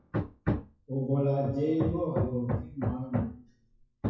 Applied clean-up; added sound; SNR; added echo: classical method WPE with log-MMSE.